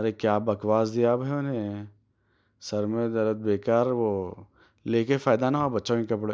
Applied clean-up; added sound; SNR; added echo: none; none; none; none.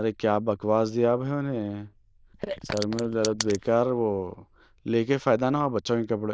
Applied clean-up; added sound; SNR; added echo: neural diffusion model UNIVERSE++.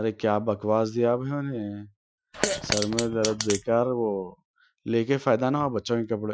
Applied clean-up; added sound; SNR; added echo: classical method Wiener filter.